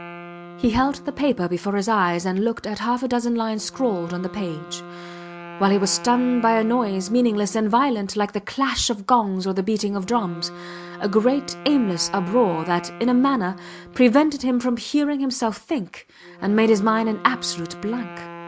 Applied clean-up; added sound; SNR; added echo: none; Wind instrument, woodwind instrument; 17 dB; none.